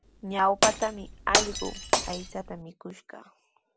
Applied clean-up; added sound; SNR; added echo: none; Glass; -2 dB; none.